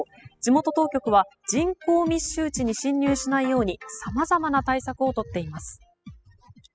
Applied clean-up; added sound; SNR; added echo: classical method spectral subtraction.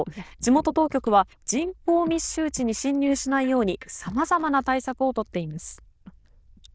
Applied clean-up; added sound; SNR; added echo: neural diffusion model UNIVERSE++.